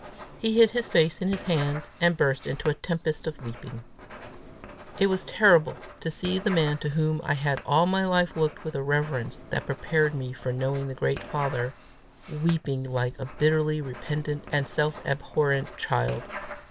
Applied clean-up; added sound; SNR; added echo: none; Writing; 16 dB; none.